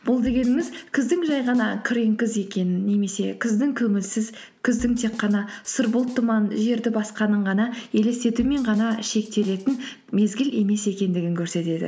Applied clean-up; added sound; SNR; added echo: none; Drum / Drum kit; 20 dB; none.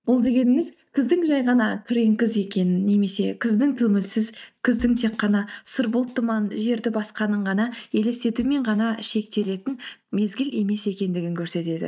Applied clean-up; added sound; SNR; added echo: neural mask model DeepFilterNet 3.